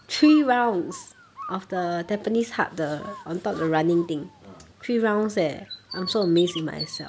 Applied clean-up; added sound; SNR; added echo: none; Bird; 16 dB; none.